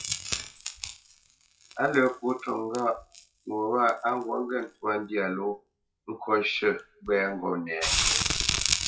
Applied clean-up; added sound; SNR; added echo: classical method WPE with log-MMSE.